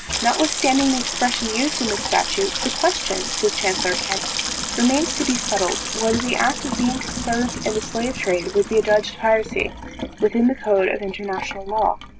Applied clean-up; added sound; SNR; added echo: none; Sink (filling or washing) / Water tap, faucet; 5 dB; none.